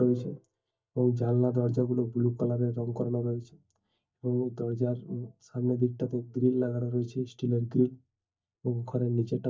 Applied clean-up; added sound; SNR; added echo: neural mask model DeepFilterNet 3.